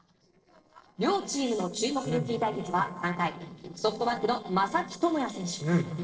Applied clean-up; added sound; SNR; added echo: neural separator model SepFormer DNS4.